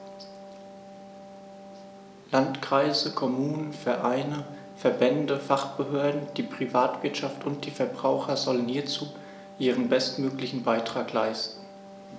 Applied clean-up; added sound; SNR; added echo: none; Wind instrument, woodwind instrument; 18 dB; none.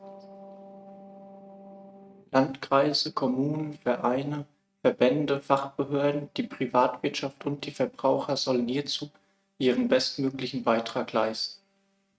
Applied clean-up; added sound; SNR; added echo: neural mask model RNNoise.